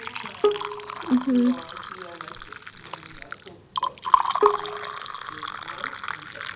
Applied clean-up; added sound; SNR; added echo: none; Bowed string instrument + Liquid; -3 dB; none.